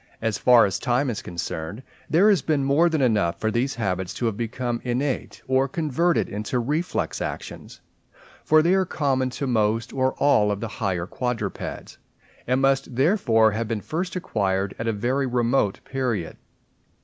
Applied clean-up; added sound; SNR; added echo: none; none; none; none.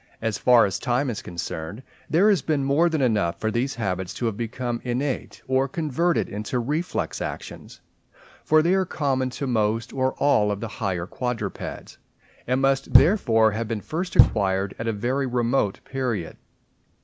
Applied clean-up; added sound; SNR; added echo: none; Knock; -2 dB; none.